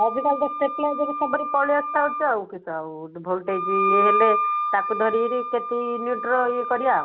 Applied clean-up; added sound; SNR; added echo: none; Wind instrument, woodwind instrument; 3 dB; none.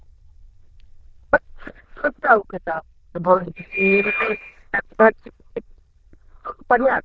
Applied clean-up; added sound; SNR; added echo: neural diffusion model UNIVERSE++.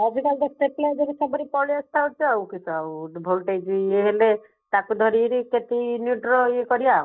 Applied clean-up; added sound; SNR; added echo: neural mask model DeepFilterNet 3.